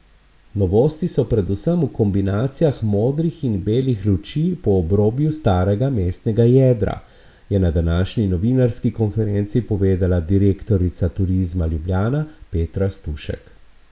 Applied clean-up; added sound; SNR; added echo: none; none; none; none.